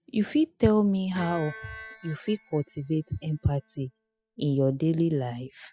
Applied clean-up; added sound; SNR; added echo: classical method spectral subtraction.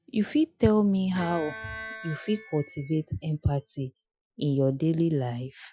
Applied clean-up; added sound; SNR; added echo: classical method Wiener filter.